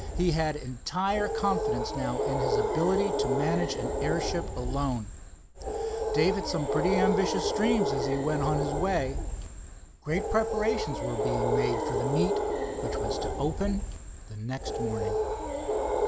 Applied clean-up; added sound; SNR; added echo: none; Animal; -1 dB; none.